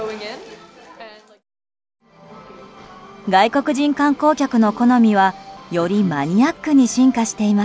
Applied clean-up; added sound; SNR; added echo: none; none; none; none.